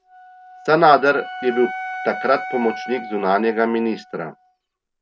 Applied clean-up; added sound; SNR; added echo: none; Wind instrument, woodwind instrument; 12 dB; none.